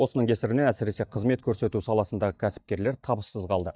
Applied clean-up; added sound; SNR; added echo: neural mask model DeepFilterNet 3.